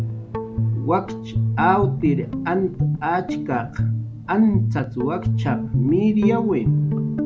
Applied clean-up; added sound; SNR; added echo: none; Guitar; 1 dB; none.